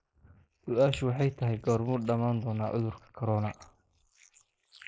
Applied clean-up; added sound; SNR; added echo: neural mask model Resemble Enhance denoiser.